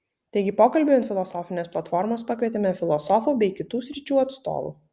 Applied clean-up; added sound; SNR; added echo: none; none; none; none.